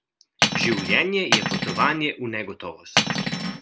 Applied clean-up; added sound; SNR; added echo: none; Cutlery, silverware; -3 dB; none.